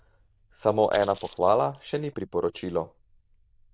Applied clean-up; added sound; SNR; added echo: neural diffusion model UNIVERSE++.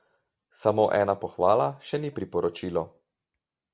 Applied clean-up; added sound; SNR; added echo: none; none; none; none.